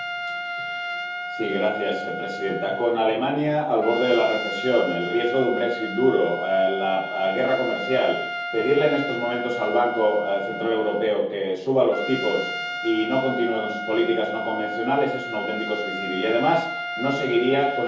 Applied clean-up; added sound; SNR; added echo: none; Trumpet; 7 dB; reverberation time 0.7 s.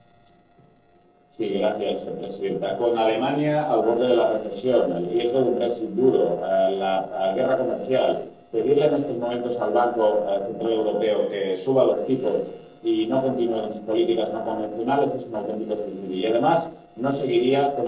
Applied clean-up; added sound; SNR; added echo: neural separator model SepFormer DNS4.